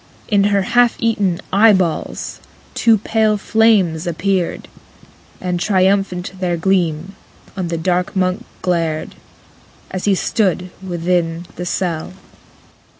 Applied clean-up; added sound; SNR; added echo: none; none; none; none.